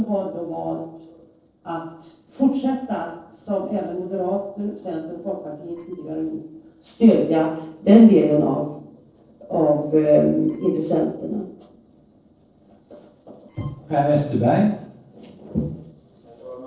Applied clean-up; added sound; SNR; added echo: neural separator model SepFormer DNS4.